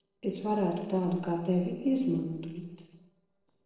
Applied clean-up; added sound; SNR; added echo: neural separator model SepFormer DNS4.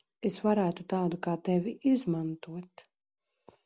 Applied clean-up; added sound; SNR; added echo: none; none; none; none.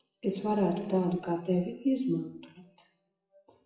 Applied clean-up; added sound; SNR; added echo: classical method WPE with log-MMSE.